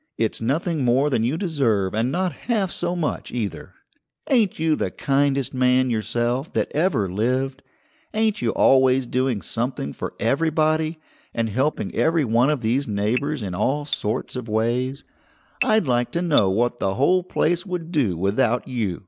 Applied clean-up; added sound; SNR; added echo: neural mask model Resemble Enhance denoiser.